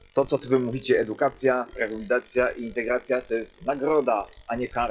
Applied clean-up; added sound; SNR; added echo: classical method WPE with log-MMSE.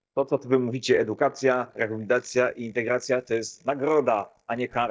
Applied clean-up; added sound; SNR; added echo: neural mask model DeepFilterNet 3.